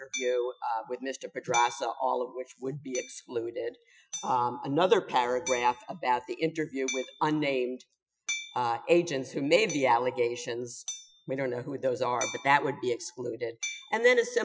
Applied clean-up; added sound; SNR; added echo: classical method Wiener filter.